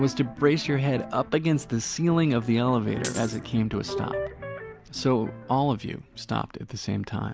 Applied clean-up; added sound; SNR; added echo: none; Coin (dropping) + Bowed string instrument; 15 dB; none.